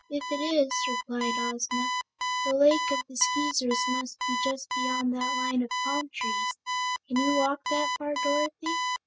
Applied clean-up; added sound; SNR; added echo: classical method spectral subtraction.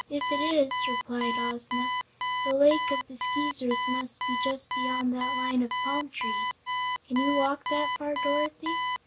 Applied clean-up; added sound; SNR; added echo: none; Alarm; 1 dB; none.